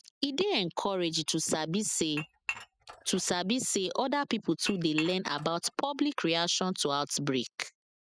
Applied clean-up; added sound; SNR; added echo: classical method spectral subtraction.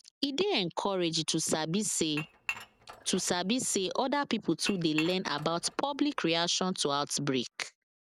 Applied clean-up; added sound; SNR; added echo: none; Dishes, pots, and pans / Chink, clink; 13 dB; none.